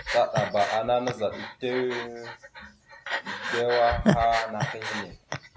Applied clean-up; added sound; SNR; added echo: none; Breathing; 3 dB; none.